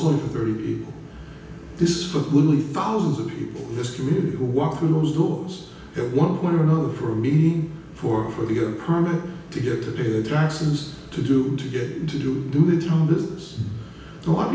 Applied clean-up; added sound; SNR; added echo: none; none; none; reverberation time 0.9 s.